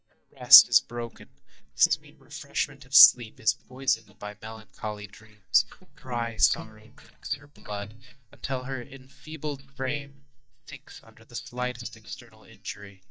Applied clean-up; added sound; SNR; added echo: neural mask model DeepFilterNet 3.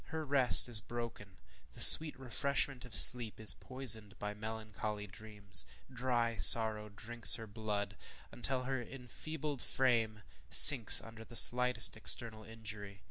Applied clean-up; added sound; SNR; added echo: none; none; none; none.